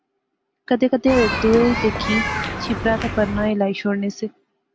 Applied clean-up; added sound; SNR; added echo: none; Human group actions; 4 dB; none.